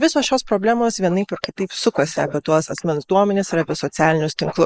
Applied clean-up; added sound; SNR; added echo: neural mask model Resemble Enhance denoiser.